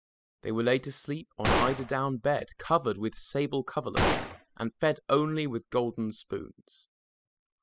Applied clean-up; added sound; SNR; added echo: classical method spectral subtraction.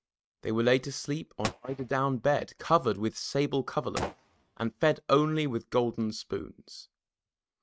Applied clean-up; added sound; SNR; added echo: neural mask model RNNoise.